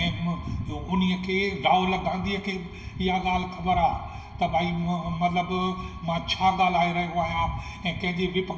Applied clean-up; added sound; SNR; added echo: none; none; none; reverberation time 0.1 s.